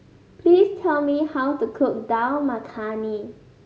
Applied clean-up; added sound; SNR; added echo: none; none; none; none.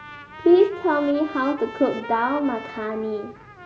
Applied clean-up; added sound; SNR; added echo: none; Trumpet; 16 dB; none.